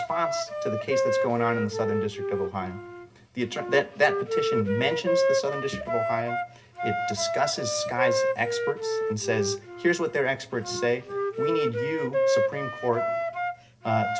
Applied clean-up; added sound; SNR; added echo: none; Wind instrument, woodwind instrument; -1 dB; reverberation time 0.4 s.